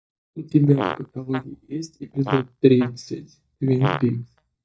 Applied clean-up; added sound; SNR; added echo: neural mask model DeepFilterNet 3.